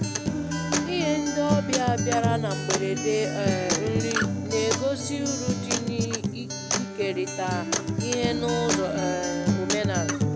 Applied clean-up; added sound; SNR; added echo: none; Acoustic guitar; -2 dB; none.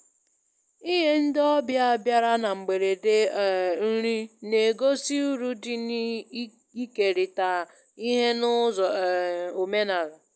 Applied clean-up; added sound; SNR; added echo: none; none; none; none.